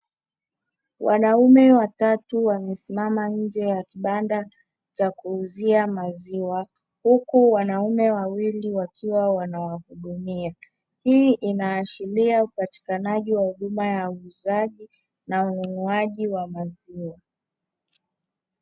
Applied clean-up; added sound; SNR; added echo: none; none; none; none.